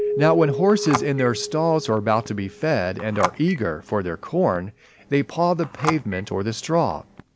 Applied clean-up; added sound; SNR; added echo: none; Telephone + Keyboard (musical); 9 dB; none.